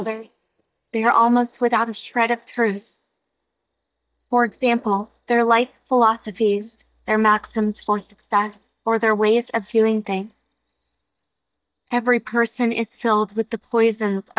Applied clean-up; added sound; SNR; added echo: neural mask model DeepFilterNet 3.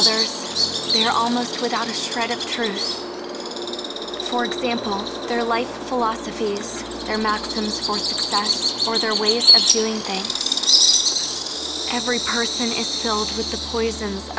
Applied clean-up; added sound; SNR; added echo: none; Bird vocalization, bird call, bird song; -3 dB; none.